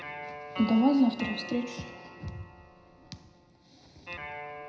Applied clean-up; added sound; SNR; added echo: none; Guitar; 11 dB; reverberation time 0.9 s.